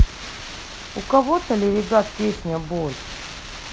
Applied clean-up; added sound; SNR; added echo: none; none; none; none.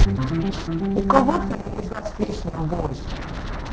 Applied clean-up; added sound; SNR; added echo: neural separator model SepFormer DNS4.